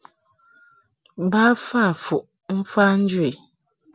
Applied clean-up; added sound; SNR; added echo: none; none; none; none.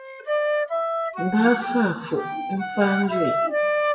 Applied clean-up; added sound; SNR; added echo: classical method WPE with log-MMSE.